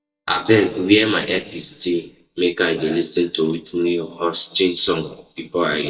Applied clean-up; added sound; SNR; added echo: neural mask model DeepFilterNet 3.